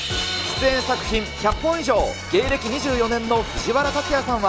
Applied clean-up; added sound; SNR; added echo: none; Livestock, farm animals, working animals + Walk, footsteps; 12 dB; none.